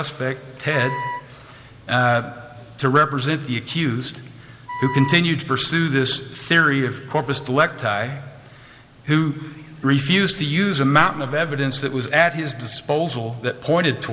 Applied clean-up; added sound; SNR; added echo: none; Wind instrument, woodwind instrument; 9 dB; reverberation time 1.8 s.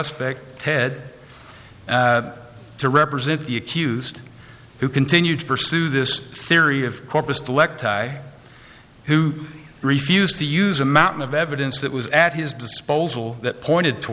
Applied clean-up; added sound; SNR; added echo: none; none; none; none.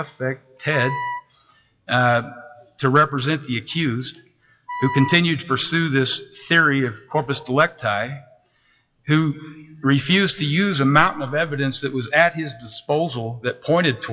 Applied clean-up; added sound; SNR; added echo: classical method WPE with log-MMSE.